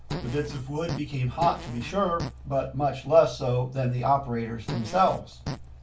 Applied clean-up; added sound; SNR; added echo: none; Fart; 11 dB; reverberation time 0.2 s.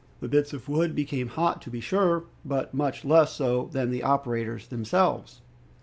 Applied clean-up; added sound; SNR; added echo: none; none; none; none.